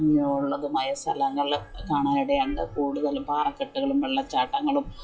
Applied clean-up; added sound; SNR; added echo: classical method WPE with log-MMSE.